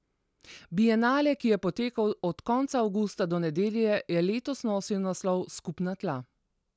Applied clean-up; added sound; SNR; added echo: none; none; none; none.